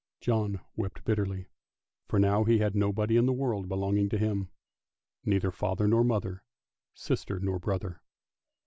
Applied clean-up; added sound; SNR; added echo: none; none; none; none.